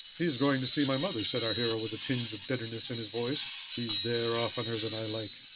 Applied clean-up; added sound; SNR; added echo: none; Screech; -5 dB; none.